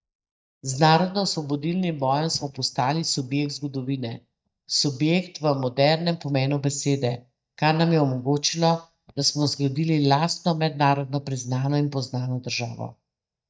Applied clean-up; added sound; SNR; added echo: neural mask model DeepFilterNet 3.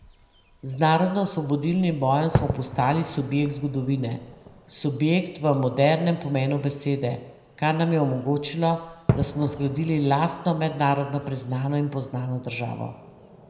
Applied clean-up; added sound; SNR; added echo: none; Fireworks; 11 dB; reverberation time 0.8 s.